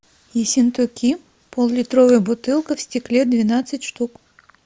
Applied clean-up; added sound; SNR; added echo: none; none; none; none.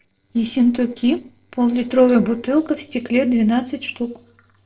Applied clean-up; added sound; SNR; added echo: neural separator model SepFormer DNS4.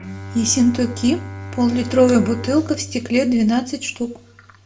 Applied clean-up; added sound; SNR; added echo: none; Bowed string instrument; 13 dB; reverberation time 0.3 s.